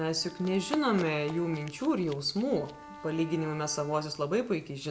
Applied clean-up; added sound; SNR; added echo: none; Bowed string instrument + Run; 15 dB; none.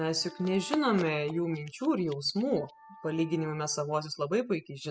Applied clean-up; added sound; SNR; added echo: classical method spectral subtraction.